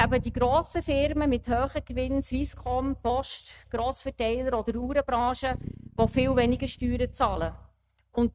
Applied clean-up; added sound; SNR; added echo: neural mask model RNNoise.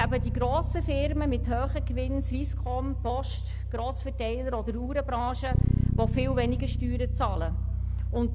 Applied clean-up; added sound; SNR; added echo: none; Bass guitar; -3 dB; none.